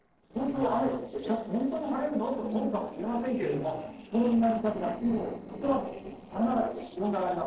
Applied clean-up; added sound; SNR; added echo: neural separator model SepFormer DNS4.